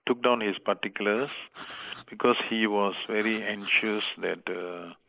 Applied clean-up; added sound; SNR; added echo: neural mask model Resemble Enhance denoiser.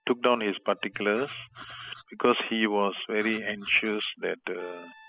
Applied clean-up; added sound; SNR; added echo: classical method spectral subtraction.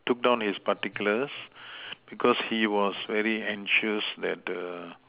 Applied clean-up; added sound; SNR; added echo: none; none; none; none.